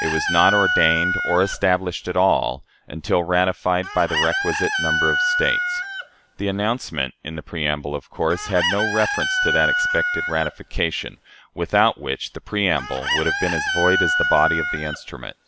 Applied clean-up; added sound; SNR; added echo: none; Chicken, rooster; 2 dB; none.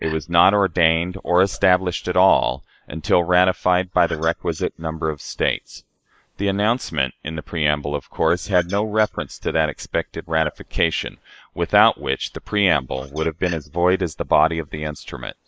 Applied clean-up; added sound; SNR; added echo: neural mask model Resemble Enhance denoiser.